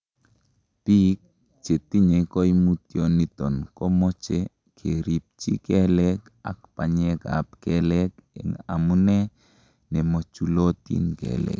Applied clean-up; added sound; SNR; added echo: none; none; none; none.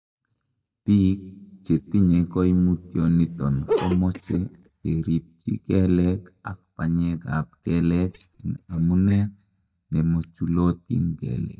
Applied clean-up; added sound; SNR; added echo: neural mask model DeepFilterNet 3.